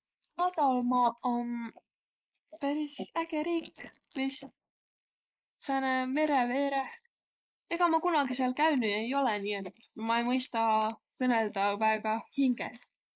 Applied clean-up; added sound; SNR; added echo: neural mask model Resemble Enhance denoiser.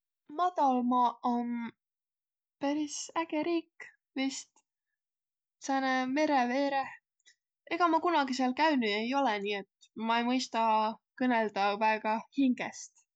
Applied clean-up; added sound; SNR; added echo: none; none; none; none.